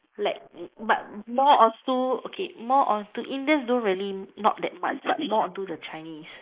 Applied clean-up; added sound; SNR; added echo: neural mask model Resemble Enhance denoiser.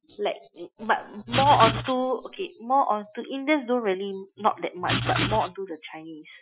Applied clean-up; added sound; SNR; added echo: classical method Wiener filter.